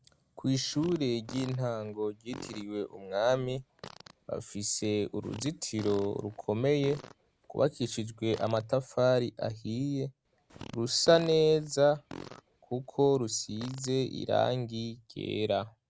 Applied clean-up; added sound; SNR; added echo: none; Fart; 19 dB; none.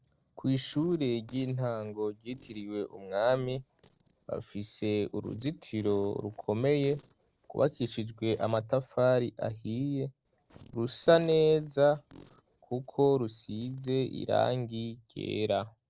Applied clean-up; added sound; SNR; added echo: neural separator model SepFormer DNS4.